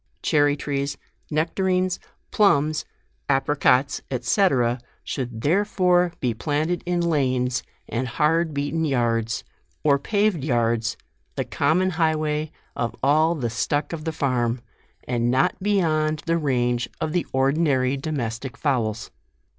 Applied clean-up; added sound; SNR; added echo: none; none; none; none.